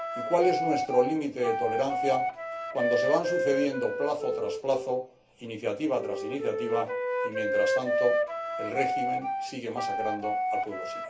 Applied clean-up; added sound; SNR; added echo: none; Wind instrument, woodwind instrument; 0 dB; reverberation time 0.3 s.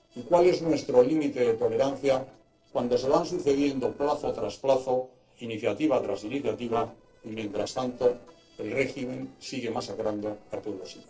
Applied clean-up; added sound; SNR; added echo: neural separator model SepFormer DNS4.